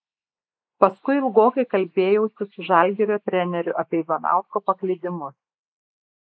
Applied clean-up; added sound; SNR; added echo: neural mask model Resemble Enhance denoiser.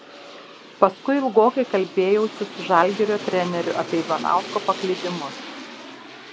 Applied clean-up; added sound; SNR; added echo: none; Aircraft; 13 dB; none.